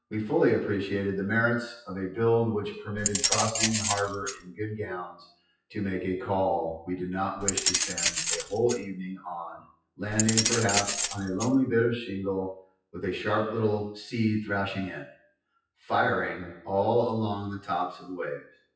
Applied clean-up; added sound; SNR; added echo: classical method WPE with log-MMSE.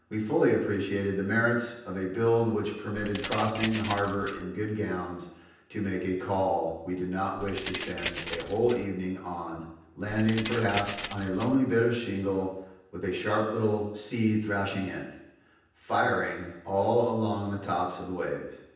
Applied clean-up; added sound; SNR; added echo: none; Keys jangling; 1 dB; reverberation time 0.9 s.